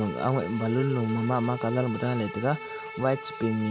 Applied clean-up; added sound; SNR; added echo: none; Bowed string instrument; 10 dB; none.